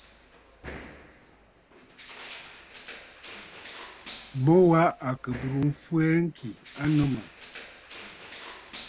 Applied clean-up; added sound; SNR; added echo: none; Crushing; 14 dB; none.